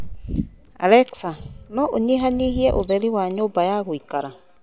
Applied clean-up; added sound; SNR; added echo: none; none; none; none.